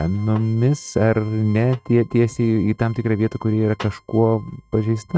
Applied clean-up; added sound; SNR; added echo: neural mask model RNNoise.